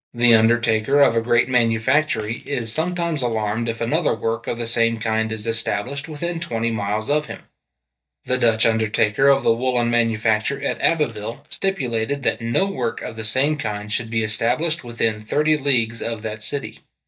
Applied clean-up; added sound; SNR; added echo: neural mask model DeepFilterNet 3.